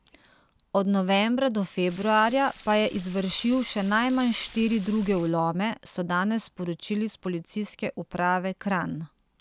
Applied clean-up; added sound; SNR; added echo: none; Stream; 19 dB; none.